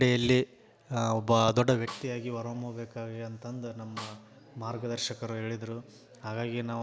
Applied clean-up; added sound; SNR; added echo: none; Snare drum; 15 dB; none.